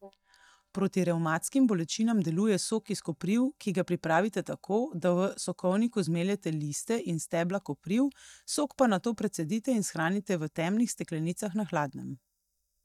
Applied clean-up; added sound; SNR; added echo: neural mask model DeepFilterNet 3.